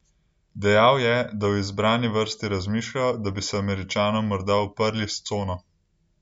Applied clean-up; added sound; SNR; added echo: none; none; none; none.